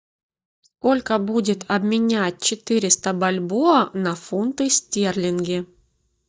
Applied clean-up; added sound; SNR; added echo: neural mask model DeepFilterNet 3.